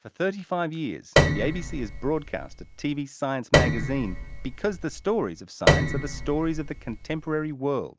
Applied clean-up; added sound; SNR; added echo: none; Piano; -3 dB; none.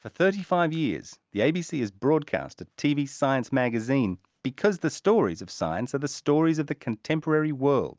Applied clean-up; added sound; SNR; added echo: none; none; none; none.